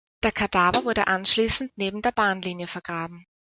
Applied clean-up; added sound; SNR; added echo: none; Hi-hat; 7 dB; none.